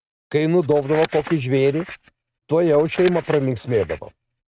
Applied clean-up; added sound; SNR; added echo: neural mask model RNNoise.